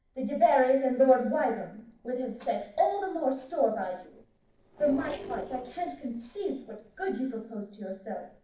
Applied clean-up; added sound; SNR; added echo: neural separator model SepFormer DNS4.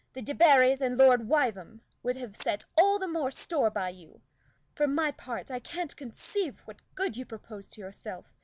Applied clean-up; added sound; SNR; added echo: none; none; none; none.